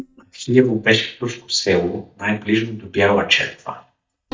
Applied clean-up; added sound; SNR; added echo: neural mask model DeepFilterNet 3.